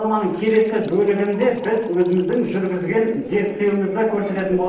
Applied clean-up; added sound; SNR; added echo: neural separator model SepFormer DNS4.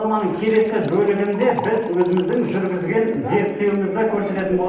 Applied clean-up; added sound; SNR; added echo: none; Liquid; 17 dB; reverberation time 0.9 s.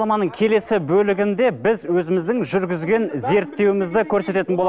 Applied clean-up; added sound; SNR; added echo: none; none; none; none.